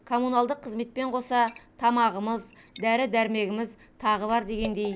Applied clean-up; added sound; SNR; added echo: none; Liquid; 20 dB; none.